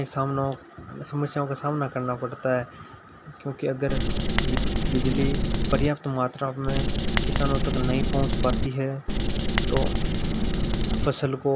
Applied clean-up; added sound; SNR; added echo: none; Writing; -5 dB; none.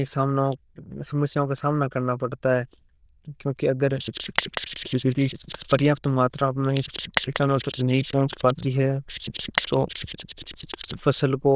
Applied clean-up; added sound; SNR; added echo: neural diffusion model UNIVERSE++.